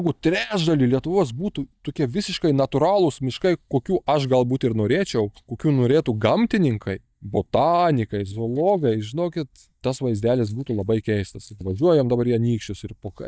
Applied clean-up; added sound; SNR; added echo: neural mask model DeepFilterNet 3.